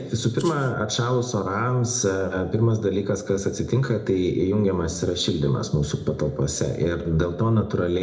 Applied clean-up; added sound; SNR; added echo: none; Rattle (instrument); 19 dB; reverberation time 0.5 s.